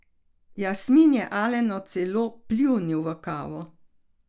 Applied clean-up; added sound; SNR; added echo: none; none; none; none.